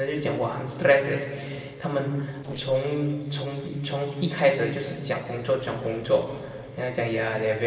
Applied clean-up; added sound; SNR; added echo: neural separator model SepFormer DNS4.